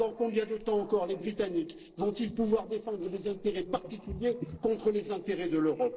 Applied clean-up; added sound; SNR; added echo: neural separator model SepFormer DNS4.